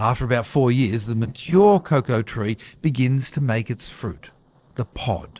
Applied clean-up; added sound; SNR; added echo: neural separator model SepFormer DNS4.